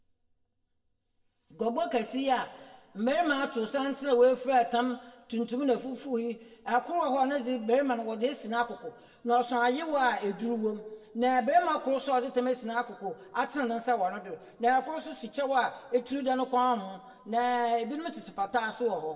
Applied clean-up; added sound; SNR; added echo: none; none; none; reverberation time 1.0 s.